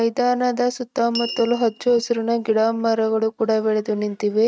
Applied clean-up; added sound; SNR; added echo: neural mask model RNNoise.